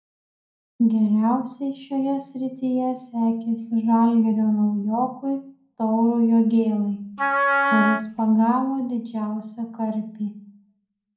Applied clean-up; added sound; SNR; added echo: none; Wind instrument, woodwind instrument; 1 dB; reverberation time 0.5 s.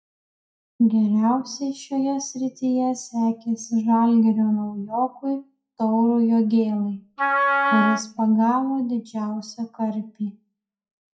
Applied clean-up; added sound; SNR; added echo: classical method WPE with log-MMSE.